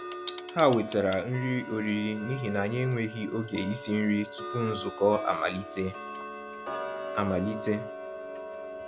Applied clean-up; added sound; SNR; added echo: none; Tick-tock; 9 dB; none.